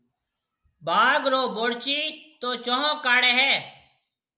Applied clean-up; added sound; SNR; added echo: none; none; none; none.